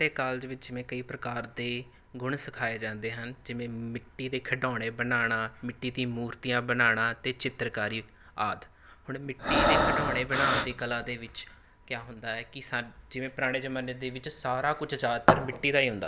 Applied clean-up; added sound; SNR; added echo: none; Breathing; -4 dB; none.